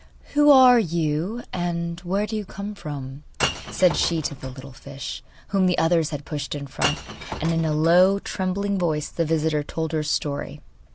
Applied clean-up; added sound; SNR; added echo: none; Shatter / Crushing; 11 dB; none.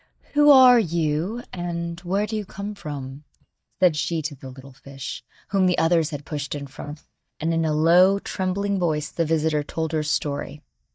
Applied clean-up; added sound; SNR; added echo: neural mask model DeepFilterNet 3.